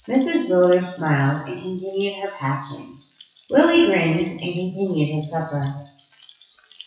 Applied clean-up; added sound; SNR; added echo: classical method WPE with log-MMSE.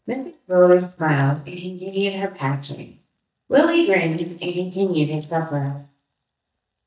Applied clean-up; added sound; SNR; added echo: neural mask model DeepFilterNet 3.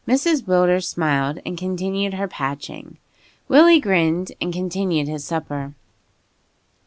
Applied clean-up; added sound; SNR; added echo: none; none; none; none.